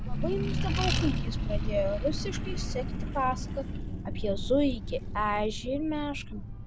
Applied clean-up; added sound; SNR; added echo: none; Accelerating, revving, vroom; -1 dB; none.